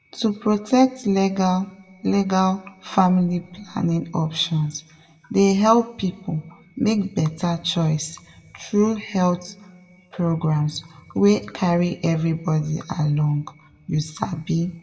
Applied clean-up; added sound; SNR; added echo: none; none; none; reverberation time 0.7 s.